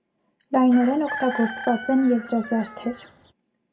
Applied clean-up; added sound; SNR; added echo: none; Chicken, rooster; 12 dB; reverberation time 0.2 s.